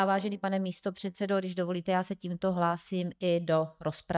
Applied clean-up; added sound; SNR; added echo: neural mask model DeepFilterNet 3.